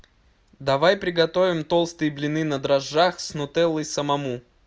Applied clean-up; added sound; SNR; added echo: none; none; none; none.